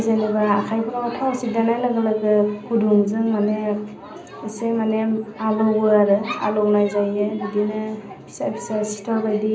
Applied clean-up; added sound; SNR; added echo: none; none; none; reverberation time 0.5 s.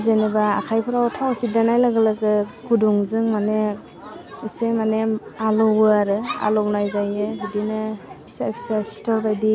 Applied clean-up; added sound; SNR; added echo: none; none; none; none.